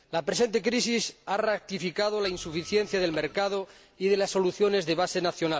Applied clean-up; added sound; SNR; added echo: none; Printer; 19 dB; none.